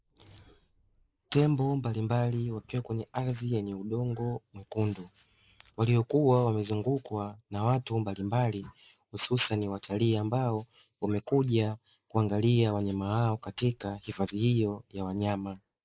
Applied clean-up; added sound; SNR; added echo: neural mask model Resemble Enhance denoiser.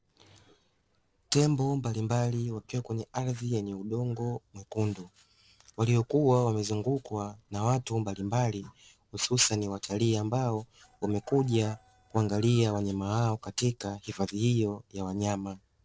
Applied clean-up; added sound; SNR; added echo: neural separator model SepFormer DNS4.